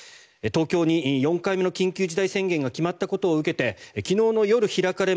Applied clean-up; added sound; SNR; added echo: none; none; none; none.